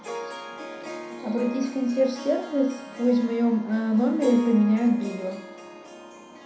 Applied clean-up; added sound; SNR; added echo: none; Harp; 14 dB; reverberation time 0.4 s.